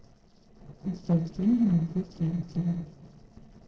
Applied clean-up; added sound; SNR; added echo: neural separator model SepFormer DNS4.